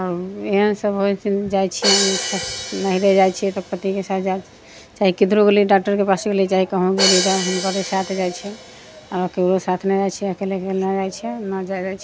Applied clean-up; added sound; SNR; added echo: none; Crash cymbal; 9 dB; none.